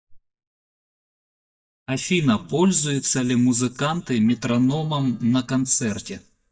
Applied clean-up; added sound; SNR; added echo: neural mask model DeepFilterNet 3.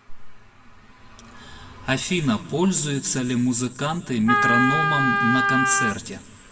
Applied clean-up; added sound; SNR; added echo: none; Wind instrument, woodwind instrument; -4 dB; reverberation time 1.4 s.